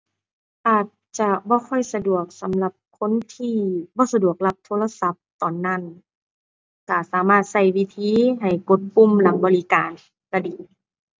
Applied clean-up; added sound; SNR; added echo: none; none; none; none.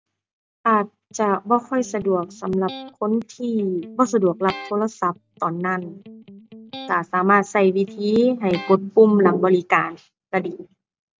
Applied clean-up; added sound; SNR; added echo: none; Electric guitar; 18 dB; none.